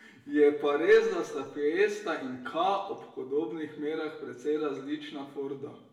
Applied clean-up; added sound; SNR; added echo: none; none; none; reverberation time 0.9 s.